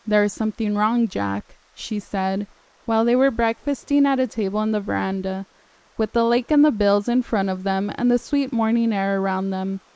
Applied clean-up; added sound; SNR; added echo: neural mask model Resemble Enhance denoiser.